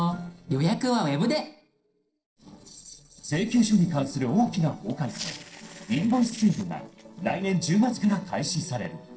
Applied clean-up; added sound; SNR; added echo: neural separator model SepFormer DNS4.